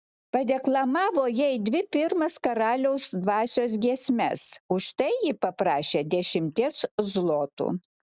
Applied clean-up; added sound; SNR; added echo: none; none; none; none.